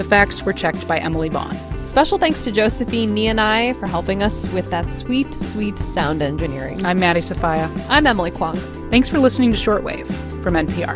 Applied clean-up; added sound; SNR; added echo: none; none; none; none.